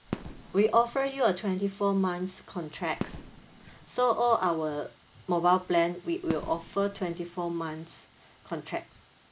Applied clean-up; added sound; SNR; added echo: none; Fireworks; 16 dB; none.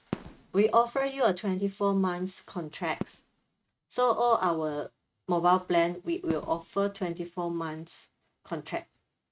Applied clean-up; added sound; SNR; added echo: neural mask model RNNoise.